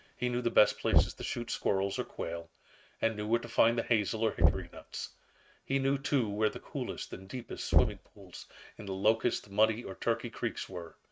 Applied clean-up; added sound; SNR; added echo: neural mask model RNNoise.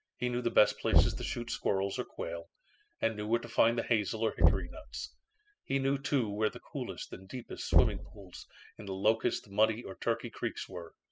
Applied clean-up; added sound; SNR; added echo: classical method spectral subtraction.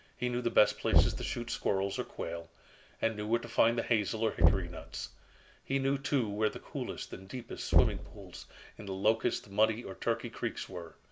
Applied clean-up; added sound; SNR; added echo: none; Knock / Wood; 0 dB; none.